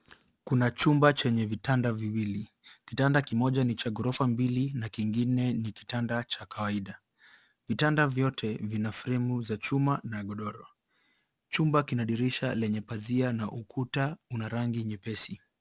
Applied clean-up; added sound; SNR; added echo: none; none; none; none.